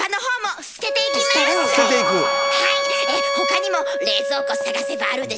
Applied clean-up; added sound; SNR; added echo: none; Bowed string instrument + Wind instrument, woodwind instrument; 0 dB; none.